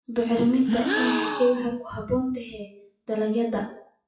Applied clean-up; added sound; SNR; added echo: classical method WPE with log-MMSE.